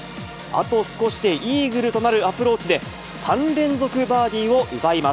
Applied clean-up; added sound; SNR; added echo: none; none; none; none.